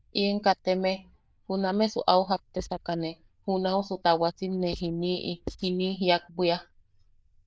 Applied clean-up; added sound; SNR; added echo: neural diffusion model UNIVERSE++.